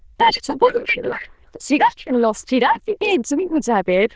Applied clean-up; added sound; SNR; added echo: neural diffusion model UNIVERSE++.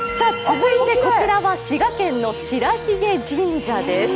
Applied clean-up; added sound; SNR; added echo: none; Wind instrument, woodwind instrument; 12 dB; none.